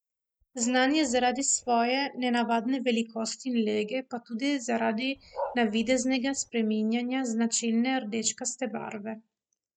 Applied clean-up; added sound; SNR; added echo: neural mask model DeepFilterNet 3.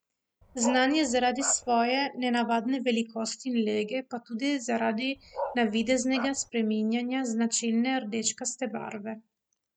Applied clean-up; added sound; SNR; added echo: none; Bark; 10 dB; none.